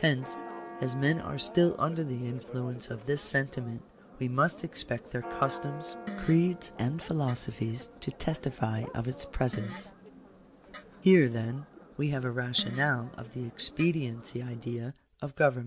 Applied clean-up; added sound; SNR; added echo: none; Church bell + Fart; 14 dB; none.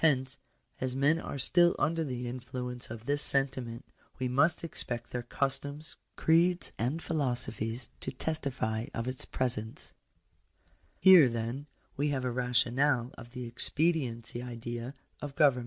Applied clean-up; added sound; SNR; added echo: none; none; none; none.